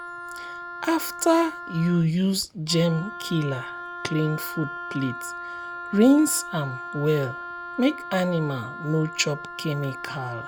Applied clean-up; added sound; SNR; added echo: none; Wind instrument, woodwind instrument; 11 dB; none.